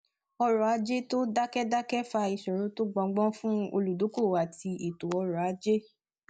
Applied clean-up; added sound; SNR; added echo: none; none; none; none.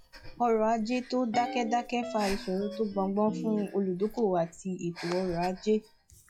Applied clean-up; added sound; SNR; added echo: classical method log-MMSE.